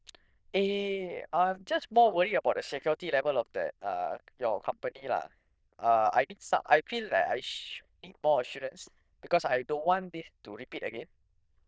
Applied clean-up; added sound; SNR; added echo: neural diffusion model UNIVERSE++.